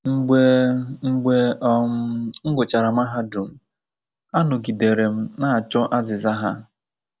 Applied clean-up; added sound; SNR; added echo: none; none; none; none.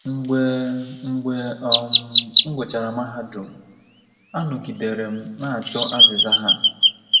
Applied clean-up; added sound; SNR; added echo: none; Chirp, tweet; -4 dB; reverberation time 1.2 s.